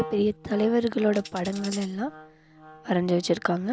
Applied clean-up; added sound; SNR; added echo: none; Wind instrument, woodwind instrument + Tambourine; 17 dB; none.